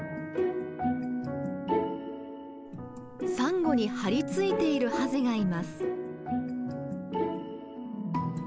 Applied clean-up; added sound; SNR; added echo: none; none; none; none.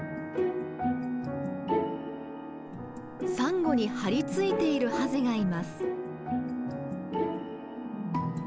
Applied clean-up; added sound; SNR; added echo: none; Organ; 14 dB; none.